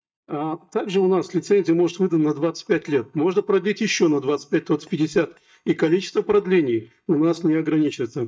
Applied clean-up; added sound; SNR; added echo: neural mask model DeepFilterNet 3.